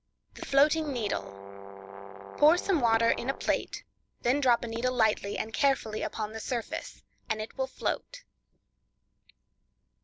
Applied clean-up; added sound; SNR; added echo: none; Brass instrument + Fireworks; 13 dB; none.